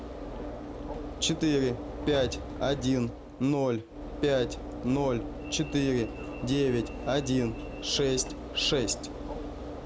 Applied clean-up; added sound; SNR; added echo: none; Alarm / Engine / Train; 8 dB; none.